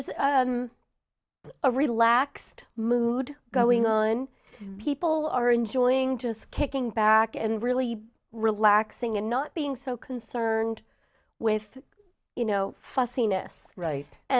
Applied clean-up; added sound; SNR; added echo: none; none; none; none.